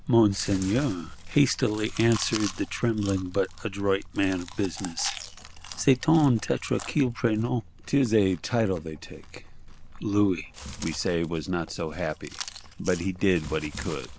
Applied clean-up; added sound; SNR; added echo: none; Chewing, mastication; 14 dB; none.